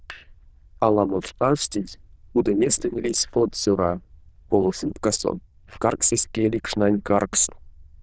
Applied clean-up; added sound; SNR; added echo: neural diffusion model UNIVERSE++.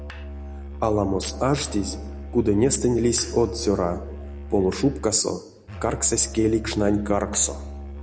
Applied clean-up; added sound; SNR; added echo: none; Musical instrument; 11 dB; none.